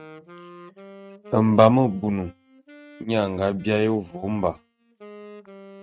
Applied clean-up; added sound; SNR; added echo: neural mask model RNNoise.